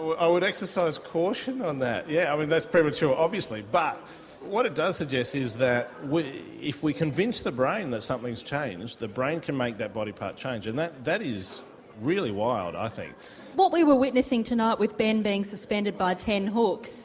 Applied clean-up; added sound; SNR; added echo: none; none; none; none.